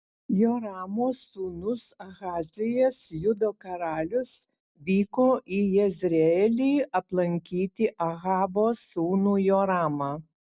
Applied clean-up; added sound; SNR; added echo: none; none; none; none.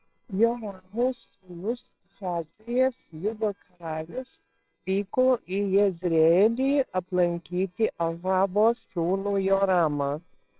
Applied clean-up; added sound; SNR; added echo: neural separator model SepFormer WHAMR!.